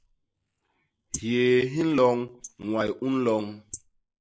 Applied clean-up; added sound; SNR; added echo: neural mask model Resemble Enhance denoiser.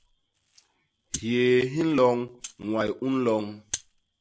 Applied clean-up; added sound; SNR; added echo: none; Rattle (instrument); 17 dB; none.